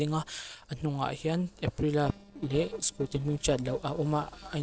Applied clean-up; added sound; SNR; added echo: neural separator model SepFormer DNS4.